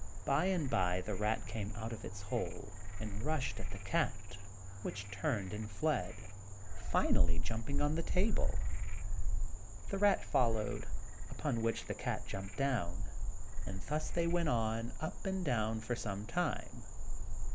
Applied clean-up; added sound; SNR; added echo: none; Frog; -4 dB; none.